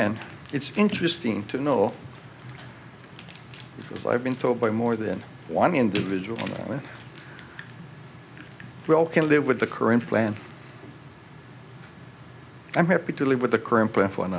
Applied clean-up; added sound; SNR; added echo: none; none; none; none.